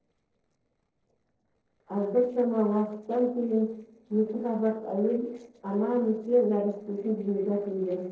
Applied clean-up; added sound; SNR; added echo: neural separator model SepFormer DNS4.